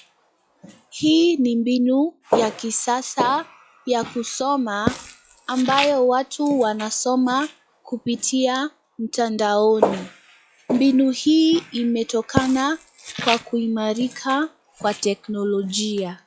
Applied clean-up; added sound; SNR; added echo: classical method log-MMSE.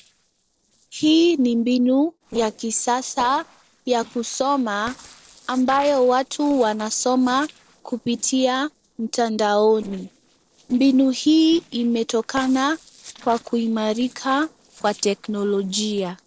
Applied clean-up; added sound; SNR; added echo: neural separator model SepFormer DNS4.